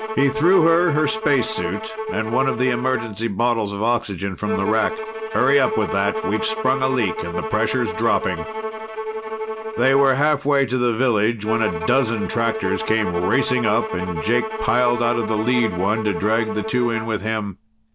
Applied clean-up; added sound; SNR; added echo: none; Bowed string instrument; 7 dB; none.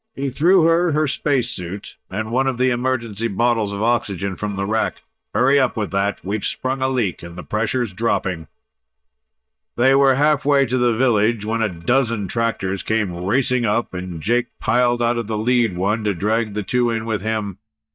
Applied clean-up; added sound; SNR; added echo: neural mask model DeepFilterNet 3.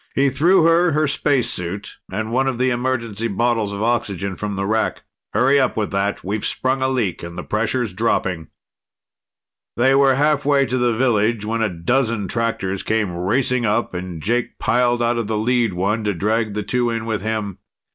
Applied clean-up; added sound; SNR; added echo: none; none; none; none.